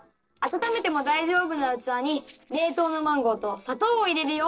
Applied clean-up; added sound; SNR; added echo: neural separator model SepFormer DNS4.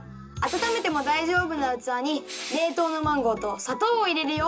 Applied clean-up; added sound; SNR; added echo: none; Crushing; 16 dB; reverberation time 0.2 s.